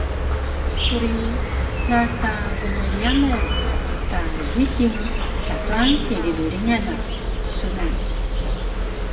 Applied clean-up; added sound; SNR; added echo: none; Insect; -3 dB; reverberation time 1.3 s.